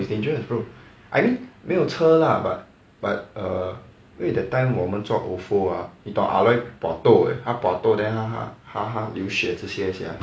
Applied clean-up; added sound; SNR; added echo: none; none; none; none.